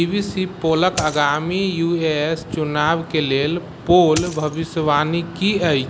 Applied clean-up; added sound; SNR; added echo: none; Coin (dropping); 11 dB; none.